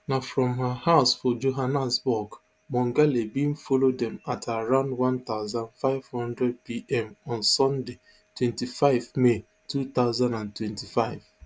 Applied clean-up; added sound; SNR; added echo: none; none; none; none.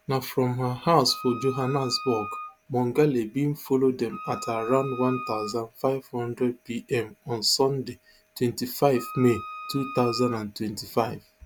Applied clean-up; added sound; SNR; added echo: none; Wind instrument, woodwind instrument; 12 dB; none.